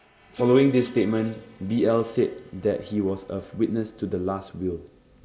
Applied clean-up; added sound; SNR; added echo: neural mask model Resemble Enhance denoiser.